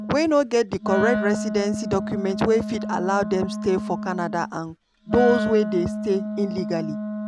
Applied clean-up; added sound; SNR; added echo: none; Wind instrument, woodwind instrument; 5 dB; none.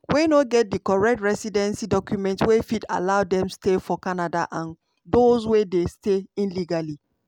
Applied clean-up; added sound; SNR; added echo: none; none; none; none.